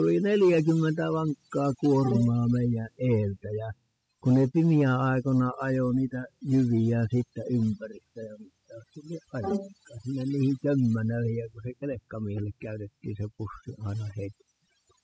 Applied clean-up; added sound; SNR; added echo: classical method spectral subtraction.